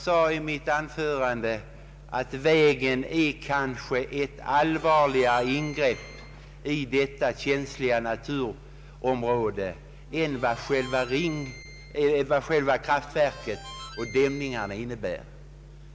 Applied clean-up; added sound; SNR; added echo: none; Harmonica; 18 dB; none.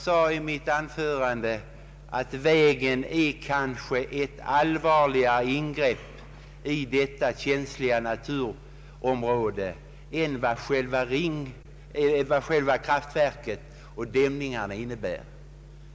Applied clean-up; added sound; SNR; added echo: none; none; none; none.